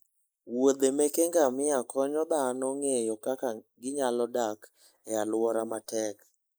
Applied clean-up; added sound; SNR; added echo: neural mask model Resemble Enhance denoiser.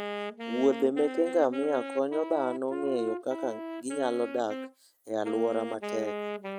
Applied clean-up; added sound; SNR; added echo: neural mask model RNNoise.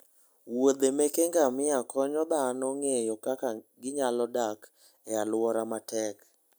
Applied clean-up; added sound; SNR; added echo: none; none; none; none.